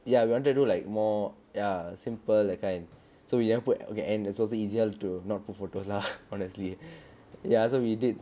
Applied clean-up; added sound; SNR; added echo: none; none; none; none.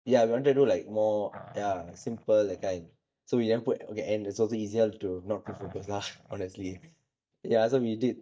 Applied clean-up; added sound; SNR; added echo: neural mask model DeepFilterNet 3.